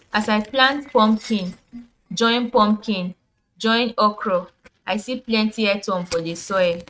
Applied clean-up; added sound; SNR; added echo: neural mask model RNNoise.